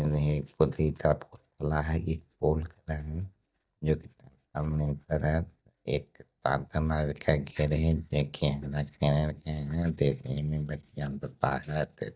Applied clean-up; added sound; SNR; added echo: neural mask model DeepFilterNet 3.